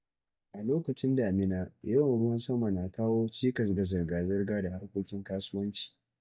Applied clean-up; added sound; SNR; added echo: neural mask model DeepFilterNet 3.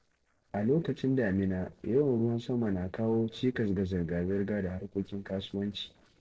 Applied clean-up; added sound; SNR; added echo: neural separator model SepFormer DNS4.